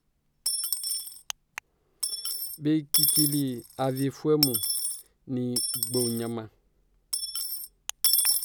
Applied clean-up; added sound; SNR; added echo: none; Coin (dropping) / Dishes, pots, and pans; -2 dB; none.